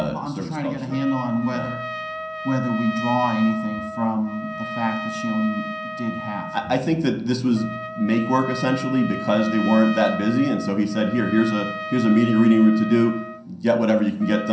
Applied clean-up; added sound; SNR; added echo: none; Trumpet; 11 dB; reverberation time 0.6 s.